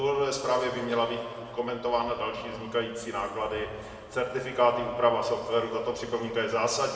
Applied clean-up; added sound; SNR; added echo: none; none; none; reverberation time 2.2 s.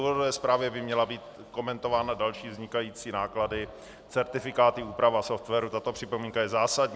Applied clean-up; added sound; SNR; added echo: none; none; none; none.